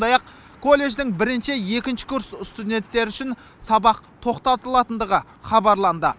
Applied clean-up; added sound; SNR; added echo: none; none; none; none.